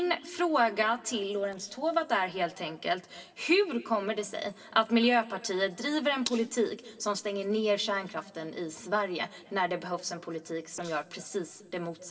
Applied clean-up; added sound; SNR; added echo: neural separator model SepFormer DNS4.